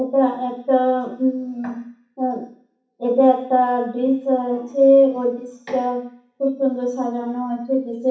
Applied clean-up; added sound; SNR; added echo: none; none; none; reverberation time 0.6 s.